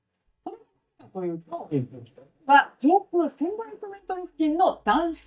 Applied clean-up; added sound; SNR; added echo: neural mask model DeepFilterNet 3.